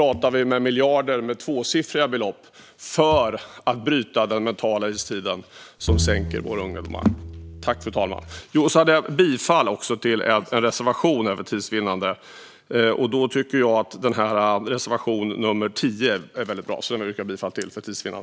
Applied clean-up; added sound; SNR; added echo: none; Bowed string instrument; 6 dB; none.